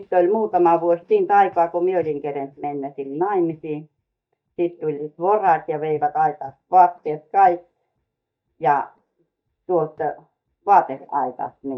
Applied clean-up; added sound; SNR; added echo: neural mask model DeepFilterNet 3.